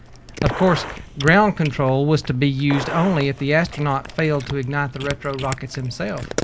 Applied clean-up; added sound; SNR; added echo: none; Gunshot, gunfire + Cat; 11 dB; none.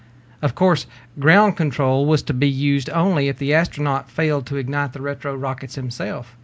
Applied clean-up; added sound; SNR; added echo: none; none; none; none.